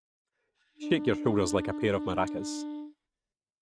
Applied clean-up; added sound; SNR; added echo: neural mask model RNNoise.